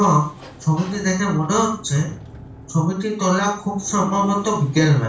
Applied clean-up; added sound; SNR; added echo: none; Sliding door; 19 dB; reverberation time 0.3 s.